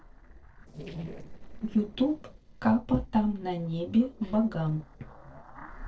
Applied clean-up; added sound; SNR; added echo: neural separator model SepFormer DNS4.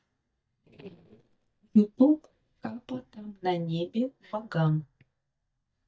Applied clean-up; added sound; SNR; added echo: neural mask model DeepFilterNet 3.